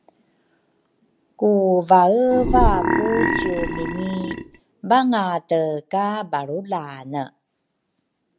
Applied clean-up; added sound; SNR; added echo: none; Burping, eructation; 0 dB; none.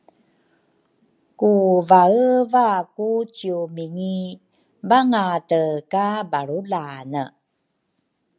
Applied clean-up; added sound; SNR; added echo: none; none; none; none.